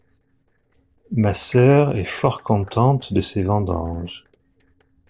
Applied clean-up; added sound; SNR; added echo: neural separator model SepFormer DNS4.